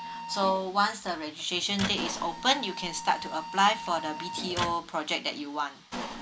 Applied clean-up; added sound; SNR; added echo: none; Mechanisms + Microwave oven; 9 dB; none.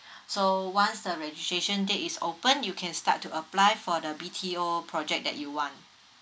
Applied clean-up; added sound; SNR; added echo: none; none; none; none.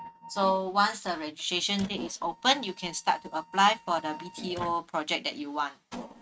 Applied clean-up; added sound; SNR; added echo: neural mask model RNNoise.